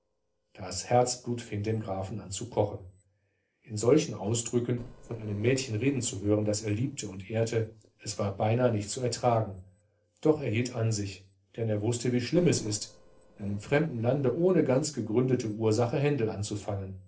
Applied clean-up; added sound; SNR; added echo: neural separator model SepFormer DNS4.